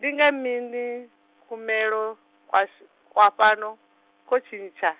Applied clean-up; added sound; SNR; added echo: none; none; none; none.